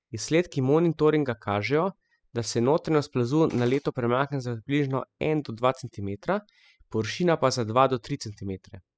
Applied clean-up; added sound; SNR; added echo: classical method spectral subtraction.